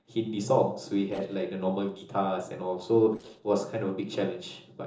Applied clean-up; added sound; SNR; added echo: neural separator model SepFormer DNS4.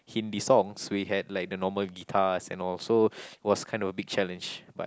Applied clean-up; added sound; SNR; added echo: none; none; none; none.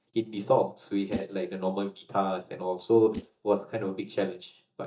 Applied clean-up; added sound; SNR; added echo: neural mask model DeepFilterNet 3.